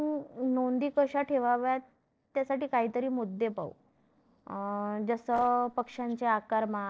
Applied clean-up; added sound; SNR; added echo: neural separator model SepFormer DNS4.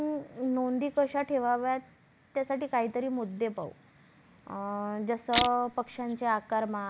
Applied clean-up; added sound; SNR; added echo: none; Camera; 0 dB; none.